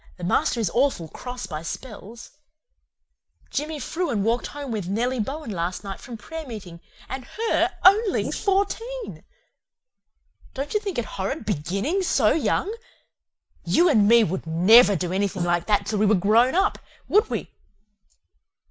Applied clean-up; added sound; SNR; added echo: neural mask model Resemble Enhance denoiser.